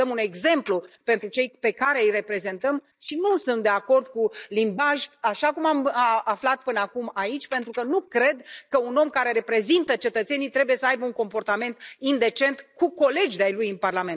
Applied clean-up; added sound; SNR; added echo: neural mask model DeepFilterNet 3.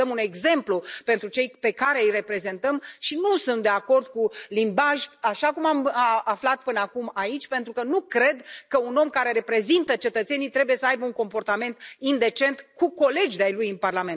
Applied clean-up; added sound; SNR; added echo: none; none; none; none.